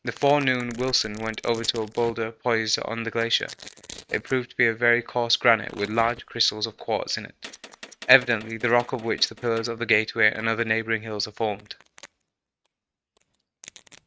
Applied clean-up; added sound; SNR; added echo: neural mask model RNNoise.